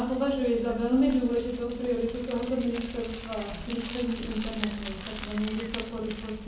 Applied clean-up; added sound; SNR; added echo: none; Bicycle; 11 dB; reverberation time 0.7 s.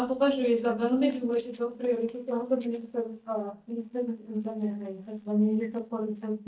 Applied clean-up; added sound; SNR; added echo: neural mask model DeepFilterNet 3.